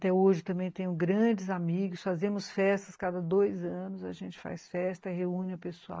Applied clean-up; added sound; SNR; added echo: neural mask model Resemble Enhance denoiser.